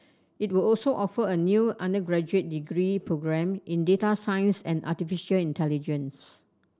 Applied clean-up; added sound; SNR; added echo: none; none; none; none.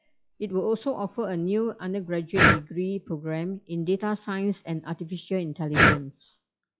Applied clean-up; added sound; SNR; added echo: classical method log-MMSE.